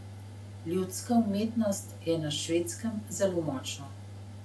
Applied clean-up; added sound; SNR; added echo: none; Mechanical fan; 12 dB; none.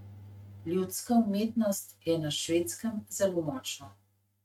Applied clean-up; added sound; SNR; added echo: neural mask model RNNoise.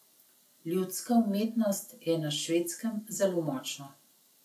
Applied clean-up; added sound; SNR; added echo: none; none; none; none.